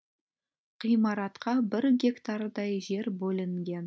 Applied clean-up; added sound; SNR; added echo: none; none; none; none.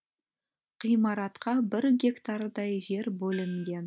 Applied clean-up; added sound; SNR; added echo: none; Gong; 17 dB; none.